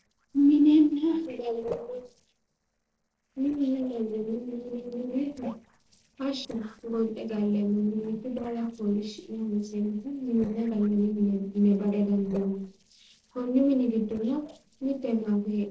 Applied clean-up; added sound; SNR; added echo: neural separator model SepFormer DNS4.